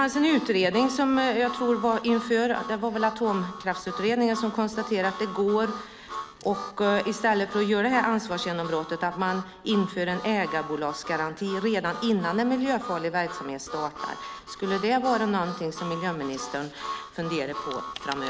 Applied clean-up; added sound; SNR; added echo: none; Harmonica; 12 dB; none.